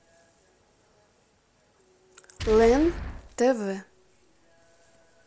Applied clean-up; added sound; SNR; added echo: none; Boom; 9 dB; none.